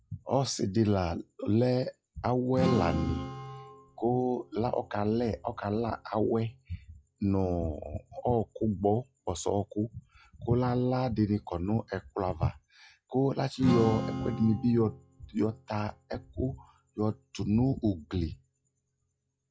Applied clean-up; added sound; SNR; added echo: classical method log-MMSE.